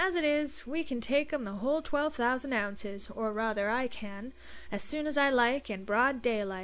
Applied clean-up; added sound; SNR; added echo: none; none; none; none.